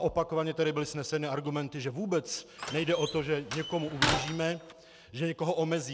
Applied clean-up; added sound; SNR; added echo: none; Slam; 3 dB; none.